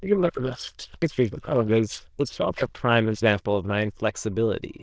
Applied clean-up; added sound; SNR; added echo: neural diffusion model UNIVERSE++.